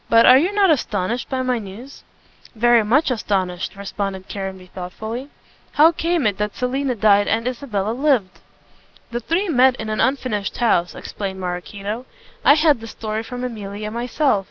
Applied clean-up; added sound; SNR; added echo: none; none; none; none.